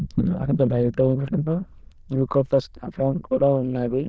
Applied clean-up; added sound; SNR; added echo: neural diffusion model UNIVERSE++.